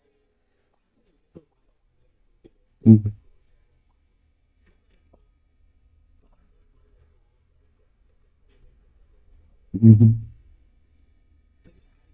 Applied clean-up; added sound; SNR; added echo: neural mask model DeepFilterNet 3.